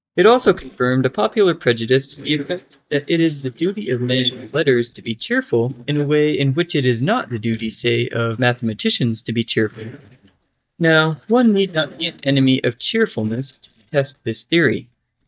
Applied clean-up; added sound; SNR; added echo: neural mask model DeepFilterNet 3.